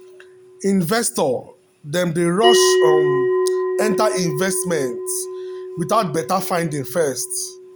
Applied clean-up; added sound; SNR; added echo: none; Bell; 1 dB; none.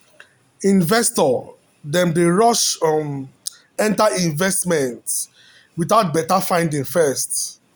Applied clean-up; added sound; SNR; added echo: none; none; none; none.